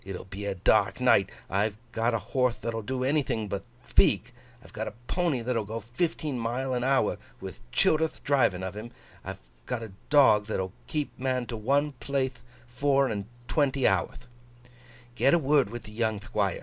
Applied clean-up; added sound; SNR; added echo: none; none; none; none.